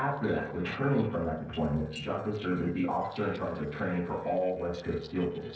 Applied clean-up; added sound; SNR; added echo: neural separator model SepFormer DNS4.